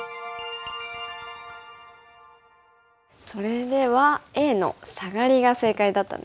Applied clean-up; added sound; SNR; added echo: none; none; none; none.